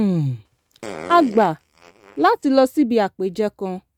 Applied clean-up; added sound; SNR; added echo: neural mask model RNNoise.